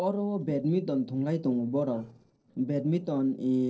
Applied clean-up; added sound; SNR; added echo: neural separator model SepFormer DNS4.